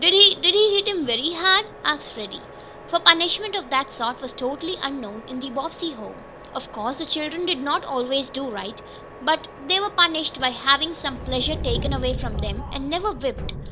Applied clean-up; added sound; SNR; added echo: none; Subway, metro, underground; 11 dB; none.